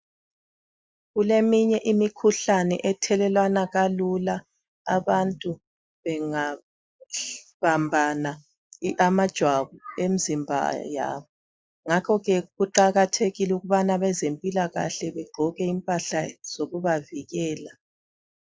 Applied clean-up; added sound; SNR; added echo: neural mask model Resemble Enhance denoiser.